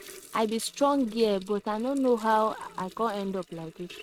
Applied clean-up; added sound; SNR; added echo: neural mask model RNNoise.